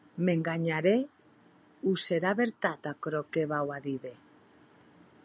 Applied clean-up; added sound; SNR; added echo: none; none; none; none.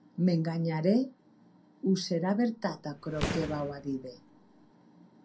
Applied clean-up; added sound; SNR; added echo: none; Fireworks; 8 dB; reverberation time 0.3 s.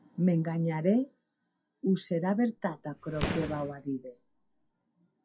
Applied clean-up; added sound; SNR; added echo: classical method WPE with log-MMSE.